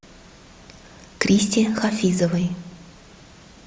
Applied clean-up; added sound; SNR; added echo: none; none; none; none.